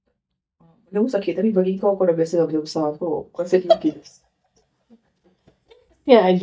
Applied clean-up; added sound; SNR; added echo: neural mask model DeepFilterNet 3.